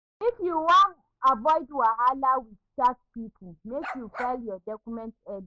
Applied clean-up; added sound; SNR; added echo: none; Bark; 12 dB; none.